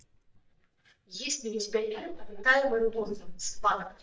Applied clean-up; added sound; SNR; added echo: neural mask model DeepFilterNet 3.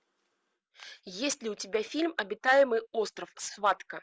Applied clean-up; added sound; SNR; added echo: none; none; none; none.